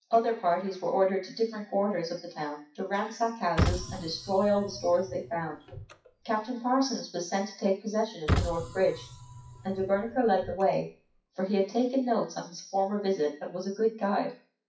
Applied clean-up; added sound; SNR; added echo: classical method WPE with log-MMSE.